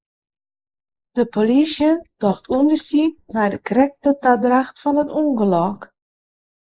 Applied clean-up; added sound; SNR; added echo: neural mask model Resemble Enhance denoiser.